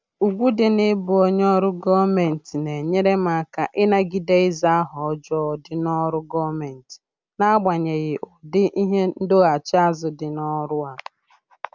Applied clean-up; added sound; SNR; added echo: none; none; none; none.